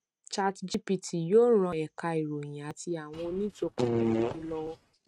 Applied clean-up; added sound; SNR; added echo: neural mask model RNNoise.